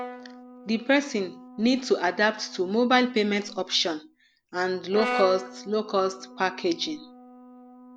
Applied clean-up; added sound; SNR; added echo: none; Brass instrument; 12 dB; none.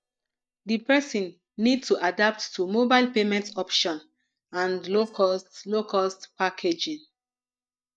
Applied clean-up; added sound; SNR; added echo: neural mask model DeepFilterNet 3.